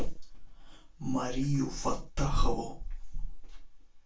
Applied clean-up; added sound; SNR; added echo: none; none; none; reverberation time 0.2 s.